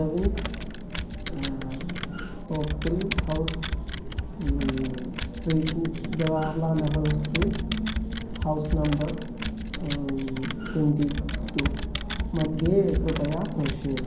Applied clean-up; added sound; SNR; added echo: none; Computer keyboard; 3 dB; reverberation time 0.6 s.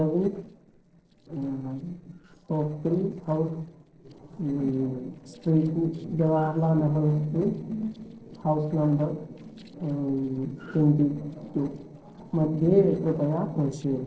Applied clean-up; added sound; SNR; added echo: neural separator model SepFormer DNS4.